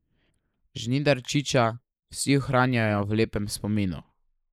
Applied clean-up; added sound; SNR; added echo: neural mask model Resemble Enhance denoiser.